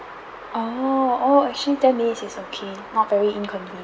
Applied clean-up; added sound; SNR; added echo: none; none; none; none.